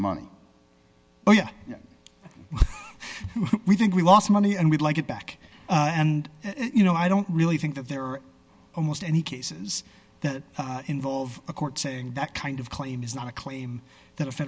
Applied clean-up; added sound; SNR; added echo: none; none; none; none.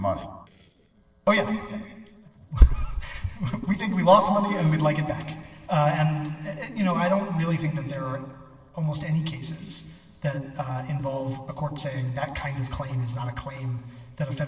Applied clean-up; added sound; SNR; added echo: neural separator model SepFormer DNS4.